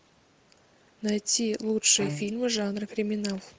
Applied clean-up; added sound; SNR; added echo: none; Bowed string instrument; 12 dB; none.